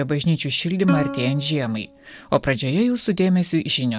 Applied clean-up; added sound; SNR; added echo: none; Plucked string instrument; 11 dB; none.